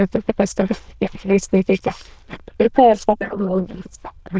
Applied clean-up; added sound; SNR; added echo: neural diffusion model UNIVERSE++.